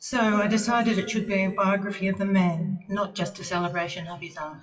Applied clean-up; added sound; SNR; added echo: classical method WPE with log-MMSE.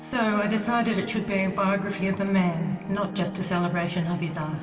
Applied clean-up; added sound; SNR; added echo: none; Organ; 18 dB; reverberation time 2.6 s.